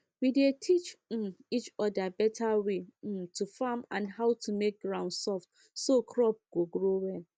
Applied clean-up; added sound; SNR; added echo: none; none; none; none.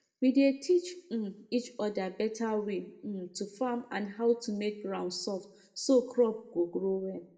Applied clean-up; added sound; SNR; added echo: none; none; none; reverberation time 0.6 s.